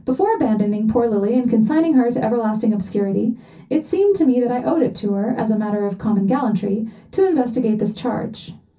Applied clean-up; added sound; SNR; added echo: none; none; none; reverberation time 0.3 s.